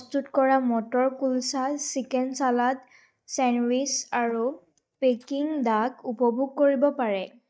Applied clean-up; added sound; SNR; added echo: neural mask model DeepFilterNet 3.